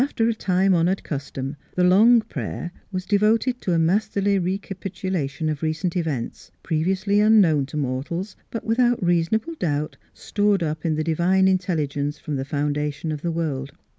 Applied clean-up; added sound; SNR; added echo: none; none; none; none.